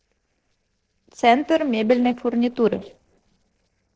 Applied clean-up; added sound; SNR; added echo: neural separator model SepFormer DNS4.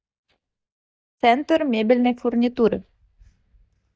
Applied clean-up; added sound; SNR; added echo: neural mask model DeepFilterNet 3.